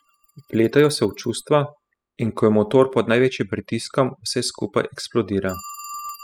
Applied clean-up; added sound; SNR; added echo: classical method spectral subtraction.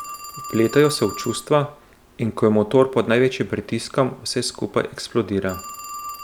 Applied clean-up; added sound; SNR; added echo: none; Telephone; 17 dB; none.